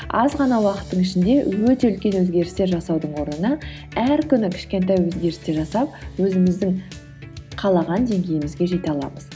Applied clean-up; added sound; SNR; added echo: none; none; none; none.